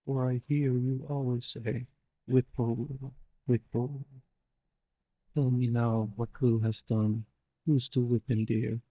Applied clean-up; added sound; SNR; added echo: neural mask model DeepFilterNet 3.